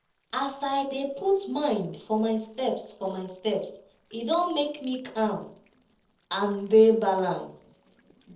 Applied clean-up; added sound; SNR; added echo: neural separator model SepFormer DNS4.